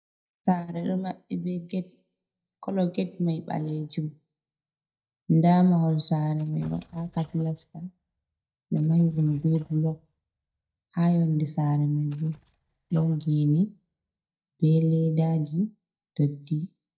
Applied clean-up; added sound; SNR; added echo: neural mask model DeepFilterNet 3.